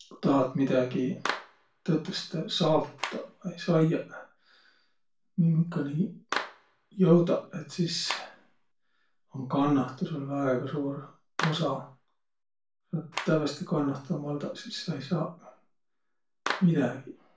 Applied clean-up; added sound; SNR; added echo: none; Clapping; 13 dB; reverberation time 0.3 s.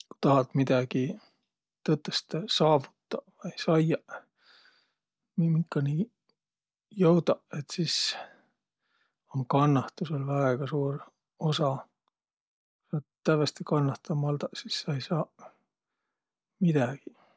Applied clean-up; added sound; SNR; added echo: none; none; none; none.